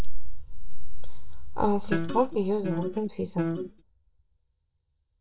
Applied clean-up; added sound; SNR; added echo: neural mask model DeepFilterNet 3.